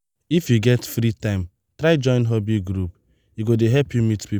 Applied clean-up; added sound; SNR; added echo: none; none; none; none.